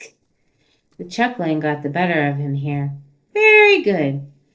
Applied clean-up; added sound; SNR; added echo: neural separator model SepFormer DNS4.